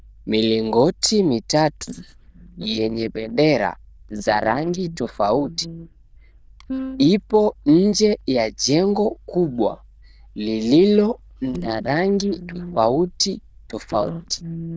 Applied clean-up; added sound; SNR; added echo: neural diffusion model UNIVERSE++.